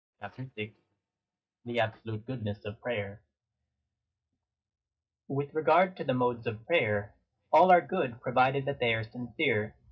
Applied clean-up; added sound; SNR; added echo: neural mask model DeepFilterNet 3.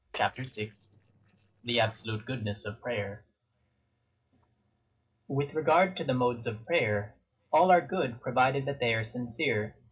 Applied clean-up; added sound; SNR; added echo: neural separator model SepFormer DNS4.